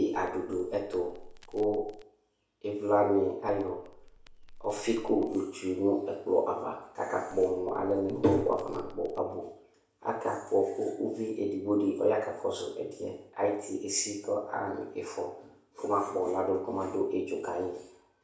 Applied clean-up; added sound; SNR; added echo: none; Crackle; 18 dB; reverberation time 0.6 s.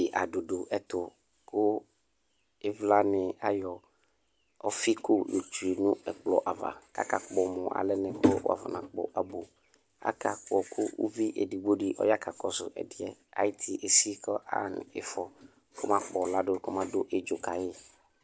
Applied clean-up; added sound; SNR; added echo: none; none; none; none.